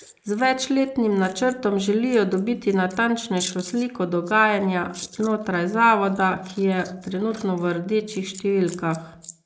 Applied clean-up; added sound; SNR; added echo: neural mask model Resemble Enhance denoiser.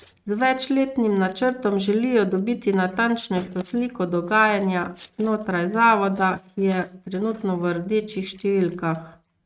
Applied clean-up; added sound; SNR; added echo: neural mask model RNNoise.